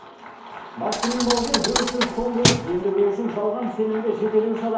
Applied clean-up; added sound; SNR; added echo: none; Thump, thud; 1 dB; reverberation time 2.2 s.